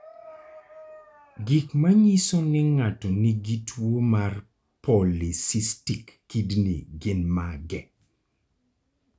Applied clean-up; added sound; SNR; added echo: none; none; none; none.